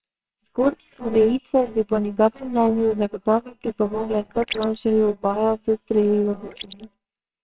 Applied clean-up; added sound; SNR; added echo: neural separator model SepFormer WHAMR!.